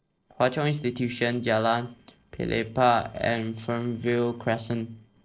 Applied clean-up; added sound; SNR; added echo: neural separator model SepFormer DNS4.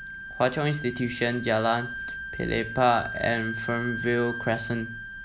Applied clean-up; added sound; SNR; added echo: none; Wind instrument, woodwind instrument; 9 dB; none.